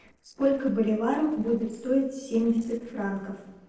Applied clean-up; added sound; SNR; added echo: neural separator model SepFormer DNS4.